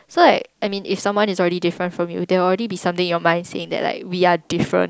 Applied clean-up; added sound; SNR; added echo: none; none; none; none.